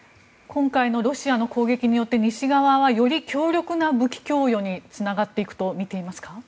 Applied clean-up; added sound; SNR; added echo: none; none; none; none.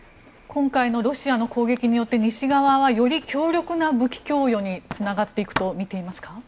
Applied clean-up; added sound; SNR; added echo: none; Writing; 18 dB; none.